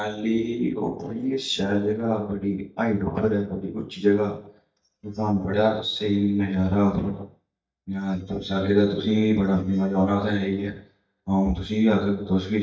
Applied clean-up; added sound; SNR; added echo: neural mask model DeepFilterNet 3.